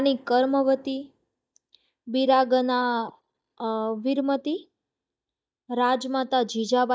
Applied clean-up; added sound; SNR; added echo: neural mask model DeepFilterNet 3.